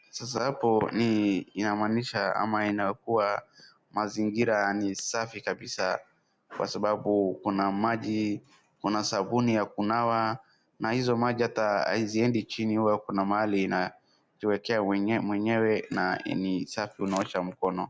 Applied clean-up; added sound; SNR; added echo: none; none; none; none.